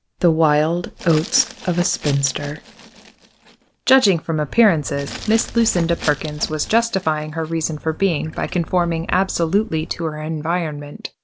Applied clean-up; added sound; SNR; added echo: none; Trickle, dribble / Chirp, tweet + Glass; 15 dB; none.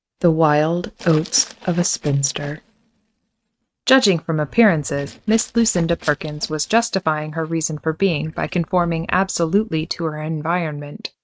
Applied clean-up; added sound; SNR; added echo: neural mask model RNNoise.